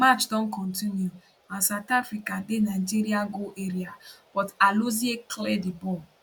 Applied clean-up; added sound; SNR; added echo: none; none; none; none.